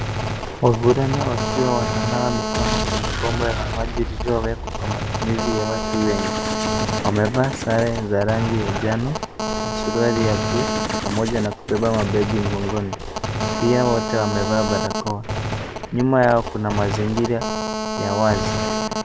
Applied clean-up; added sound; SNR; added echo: none; Gunshot, gunfire + Telephone; 2 dB; none.